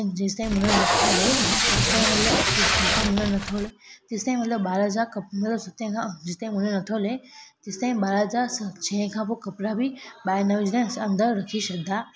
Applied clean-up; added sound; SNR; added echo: none; Packing tape, duct tape; -4 dB; none.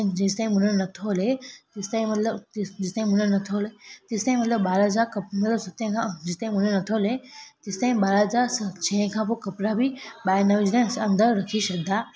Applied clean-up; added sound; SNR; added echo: none; none; none; none.